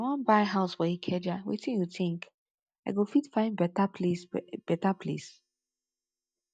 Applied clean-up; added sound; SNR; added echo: neural mask model DeepFilterNet 3.